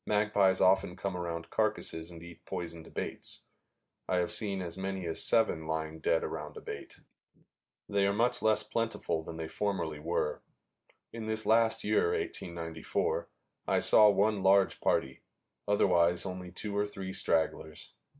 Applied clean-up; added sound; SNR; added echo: none; none; none; none.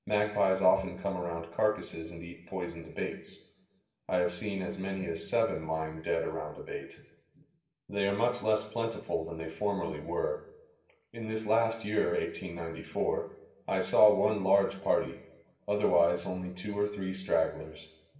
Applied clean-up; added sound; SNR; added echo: none; none; none; reverberation time 0.9 s.